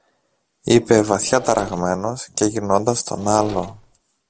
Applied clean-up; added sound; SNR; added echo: none; Engine / Mechanisms; 16 dB; none.